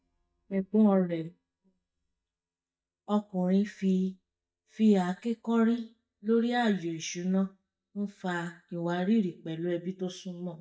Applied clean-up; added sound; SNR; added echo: neural mask model DeepFilterNet 3.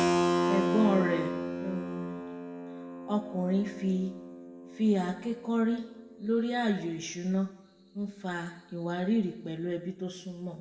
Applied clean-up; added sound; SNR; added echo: none; Keyboard (musical); 4 dB; reverberation time 0.8 s.